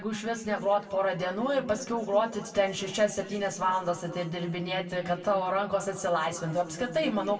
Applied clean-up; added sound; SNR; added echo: none; none; none; reverberation time 1.9 s.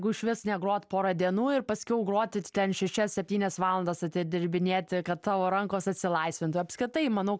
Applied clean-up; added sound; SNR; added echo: none; none; none; none.